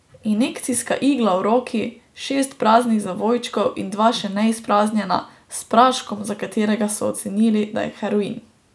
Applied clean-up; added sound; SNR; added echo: none; none; none; none.